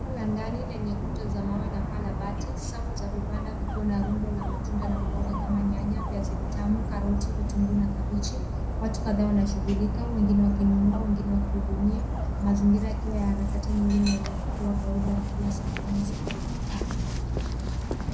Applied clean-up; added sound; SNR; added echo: none; Dog; 0 dB; reverberation time 0.6 s.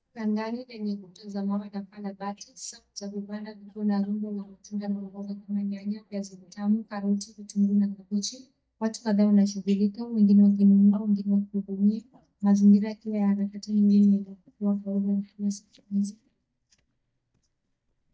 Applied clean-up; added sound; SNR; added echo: neural mask model DeepFilterNet 3.